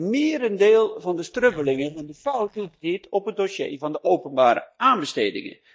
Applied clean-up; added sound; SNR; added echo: neural mask model DeepFilterNet 3.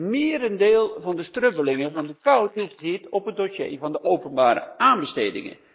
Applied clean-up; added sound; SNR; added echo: neural mask model Resemble Enhance denoiser.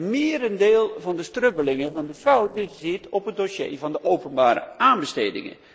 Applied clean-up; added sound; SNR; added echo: neural separator model SepFormer DNS4.